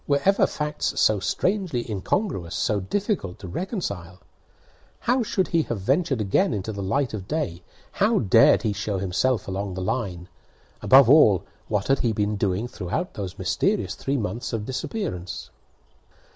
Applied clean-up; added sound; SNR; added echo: none; none; none; none.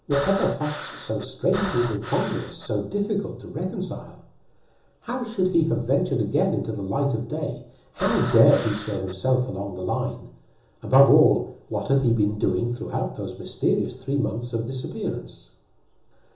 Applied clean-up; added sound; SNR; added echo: none; Breathing; 9 dB; reverberation time 0.6 s.